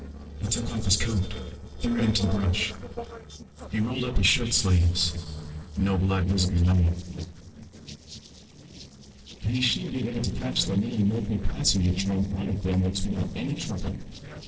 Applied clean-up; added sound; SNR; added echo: neural separator model SepFormer DNS4.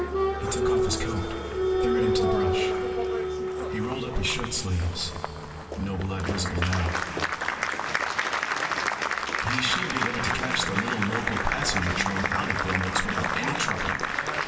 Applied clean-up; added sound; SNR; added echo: none; Applause; -3 dB; reverberation time 2.4 s.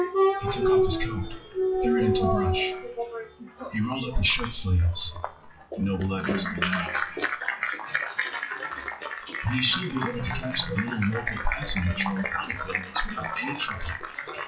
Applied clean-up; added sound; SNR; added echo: classical method WPE with log-MMSE.